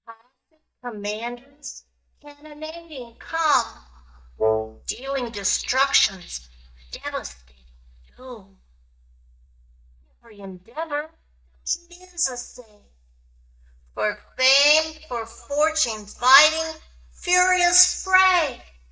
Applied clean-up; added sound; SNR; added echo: neural mask model DeepFilterNet 3.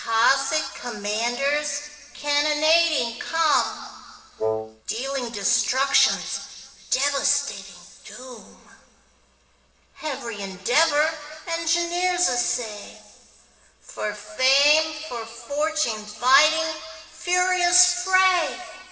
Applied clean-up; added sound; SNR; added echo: neural separator model SepFormer DNS4.